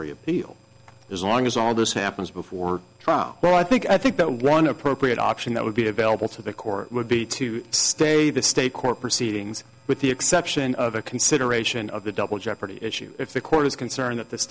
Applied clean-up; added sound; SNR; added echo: none; none; none; none.